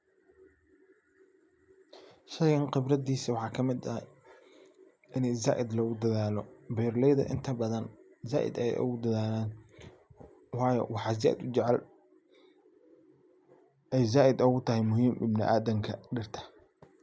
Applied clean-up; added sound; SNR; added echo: none; none; none; none.